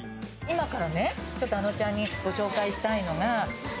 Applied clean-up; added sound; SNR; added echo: none; none; none; none.